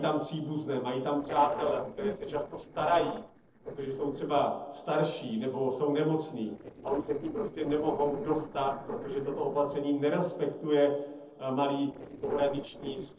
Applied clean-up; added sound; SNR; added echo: neural separator model SepFormer DNS4.